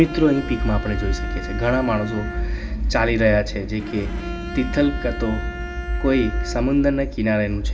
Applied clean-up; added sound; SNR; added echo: none; Bowed string instrument; 14 dB; reverberation time 2.0 s.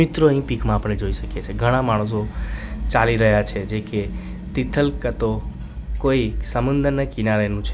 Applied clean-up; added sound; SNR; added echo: none; none; none; none.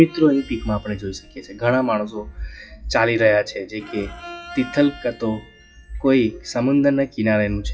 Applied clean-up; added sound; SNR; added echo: classical method WPE with log-MMSE.